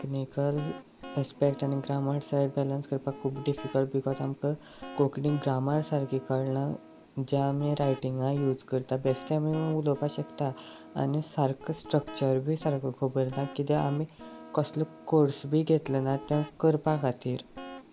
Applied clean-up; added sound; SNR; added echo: none; Guitar; 17 dB; none.